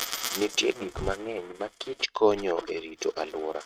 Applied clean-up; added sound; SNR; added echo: neural mask model RNNoise.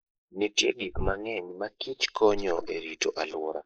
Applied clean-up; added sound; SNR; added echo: neural mask model Resemble Enhance denoiser.